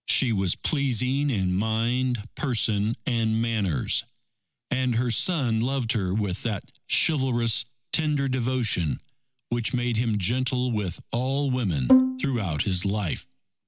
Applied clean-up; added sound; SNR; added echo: none; Bowed string instrument; 0 dB; none.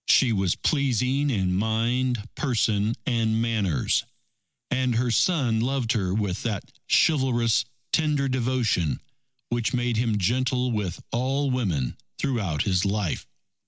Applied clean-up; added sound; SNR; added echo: none; none; none; none.